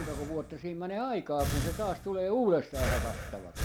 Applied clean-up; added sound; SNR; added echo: none; Breathing; 4 dB; none.